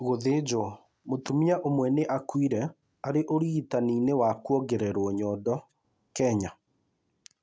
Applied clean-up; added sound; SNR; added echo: none; none; none; none.